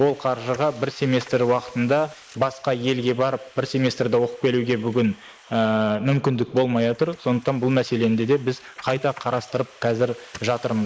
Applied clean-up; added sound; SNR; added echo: neural mask model Resemble Enhance denoiser.